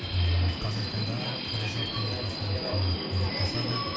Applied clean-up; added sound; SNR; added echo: none; Subway, metro, underground; 3 dB; reverberation time 0.2 s.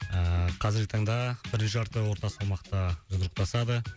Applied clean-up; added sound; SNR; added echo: none; none; none; none.